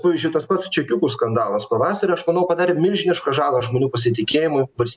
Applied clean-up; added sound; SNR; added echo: none; none; none; none.